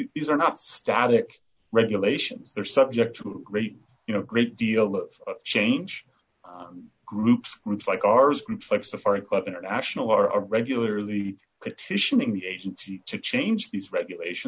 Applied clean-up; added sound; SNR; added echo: none; none; none; none.